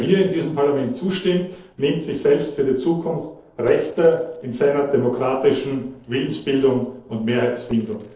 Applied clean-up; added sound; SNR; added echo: neural separator model SepFormer DNS4.